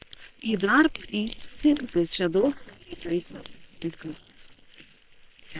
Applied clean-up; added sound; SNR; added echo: neural separator model SepFormer WHAM!.